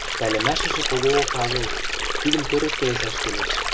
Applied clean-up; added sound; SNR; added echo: none; Stream; -1 dB; none.